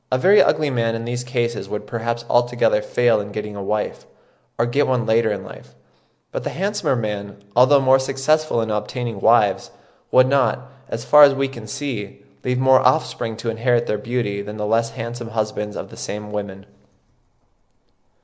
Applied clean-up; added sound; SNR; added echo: none; none; none; none.